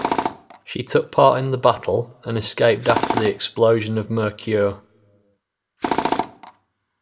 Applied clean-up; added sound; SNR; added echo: none; Tools; 7 dB; reverberation time 0.3 s.